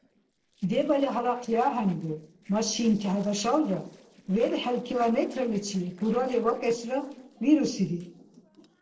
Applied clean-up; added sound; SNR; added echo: neural separator model SepFormer DNS4.